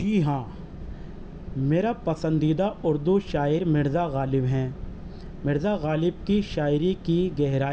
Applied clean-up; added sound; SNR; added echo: none; none; none; none.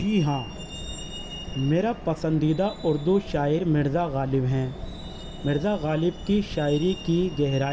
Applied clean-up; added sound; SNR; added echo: none; Truck; 18 dB; none.